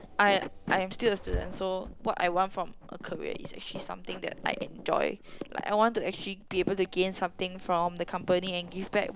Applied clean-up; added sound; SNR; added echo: none; Engine / Car; 13 dB; none.